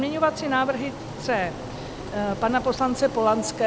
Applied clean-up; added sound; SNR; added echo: none; Engine; 11 dB; none.